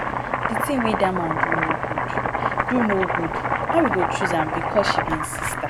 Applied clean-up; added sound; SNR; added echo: none; Domestic sounds, home sounds; -2 dB; none.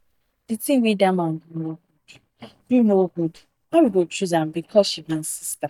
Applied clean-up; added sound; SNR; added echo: neural mask model DeepFilterNet 3.